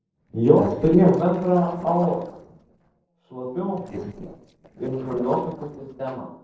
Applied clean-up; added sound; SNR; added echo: neural separator model SepFormer DNS4.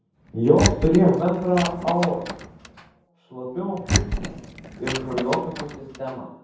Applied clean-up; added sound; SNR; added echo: none; Door; 5 dB; reverberation time 0.9 s.